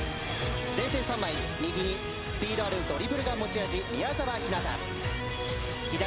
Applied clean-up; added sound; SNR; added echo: none; Engine; 11 dB; none.